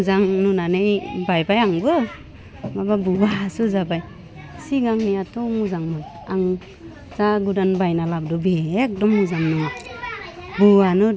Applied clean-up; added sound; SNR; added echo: none; none; none; none.